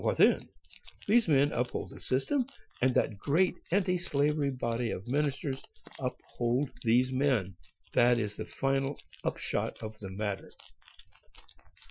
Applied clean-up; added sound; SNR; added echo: classical method Wiener filter.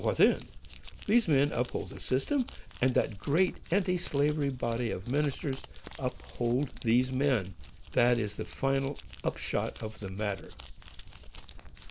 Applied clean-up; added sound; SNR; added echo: none; Crumpling, crinkling; 13 dB; none.